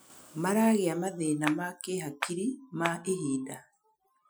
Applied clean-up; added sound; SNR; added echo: classical method Wiener filter.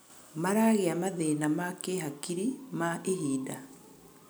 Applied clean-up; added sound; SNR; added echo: none; none; none; none.